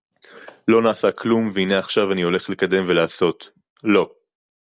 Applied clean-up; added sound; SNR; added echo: none; none; none; none.